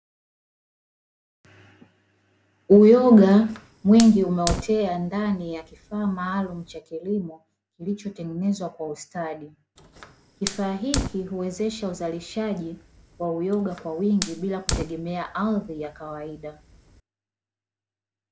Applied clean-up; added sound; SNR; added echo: none; Fire; 12 dB; none.